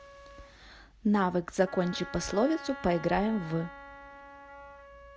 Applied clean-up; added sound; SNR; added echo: none; Wind instrument, woodwind instrument; 15 dB; none.